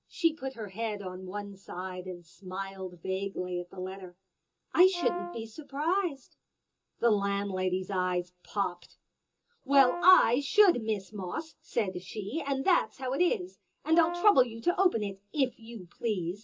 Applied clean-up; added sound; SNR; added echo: none; Brass instrument; 9 dB; reverberation time 0.2 s.